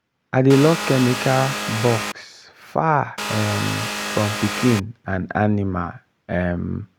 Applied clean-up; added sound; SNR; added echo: none; Vehicle; 5 dB; none.